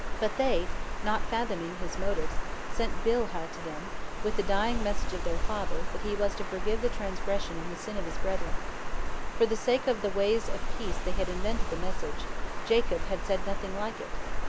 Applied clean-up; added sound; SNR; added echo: none; Water; -4 dB; none.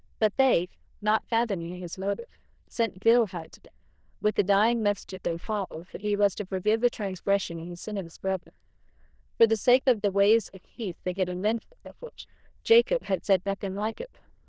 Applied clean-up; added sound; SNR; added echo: neural diffusion model UNIVERSE++.